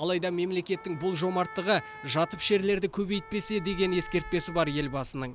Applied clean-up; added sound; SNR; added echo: none; Wind instrument, woodwind instrument; 16 dB; none.